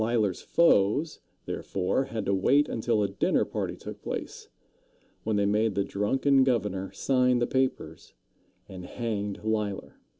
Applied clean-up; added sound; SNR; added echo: none; none; none; none.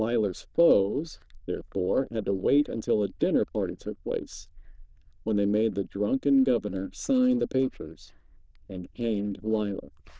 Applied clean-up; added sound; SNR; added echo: neural diffusion model UNIVERSE++.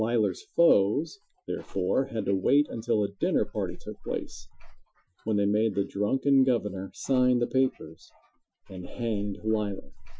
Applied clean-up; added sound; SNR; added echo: classical method Wiener filter.